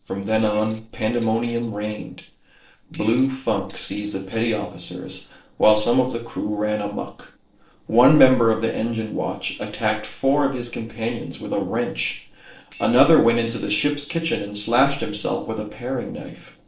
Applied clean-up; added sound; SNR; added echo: neural separator model SepFormer DNS4.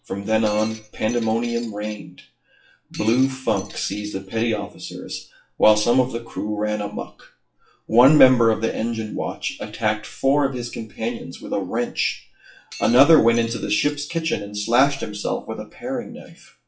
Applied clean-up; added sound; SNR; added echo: classical method WPE with log-MMSE.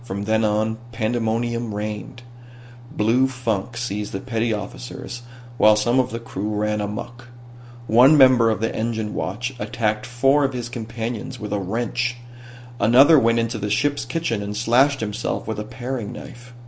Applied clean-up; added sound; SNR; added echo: none; none; none; none.